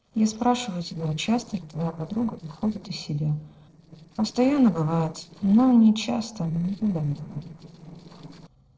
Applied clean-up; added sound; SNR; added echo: neural separator model SepFormer DNS4.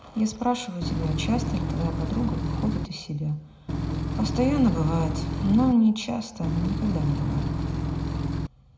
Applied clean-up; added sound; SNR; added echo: none; Engine / Truck / Car; 1 dB; reverberation time 2.9 s.